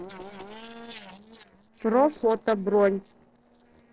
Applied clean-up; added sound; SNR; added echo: neural separator model SepFormer DNS4.